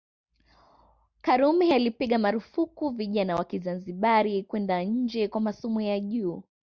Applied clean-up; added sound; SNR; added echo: none; none; none; none.